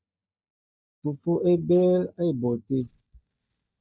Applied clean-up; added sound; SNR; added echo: neural mask model DeepFilterNet 3.